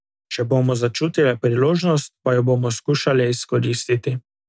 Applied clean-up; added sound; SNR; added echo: none; none; none; none.